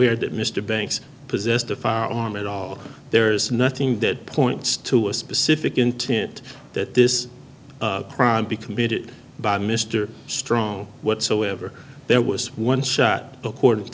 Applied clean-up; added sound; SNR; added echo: none; none; none; none.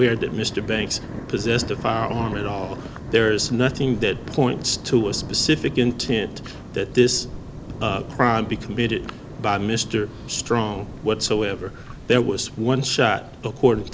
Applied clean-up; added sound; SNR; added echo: none; Thunder; 12 dB; none.